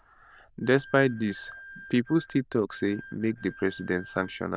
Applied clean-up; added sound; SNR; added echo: neural diffusion model UNIVERSE++.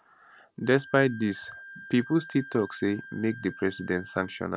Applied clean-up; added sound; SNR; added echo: none; Wind instrument, woodwind instrument; 18 dB; none.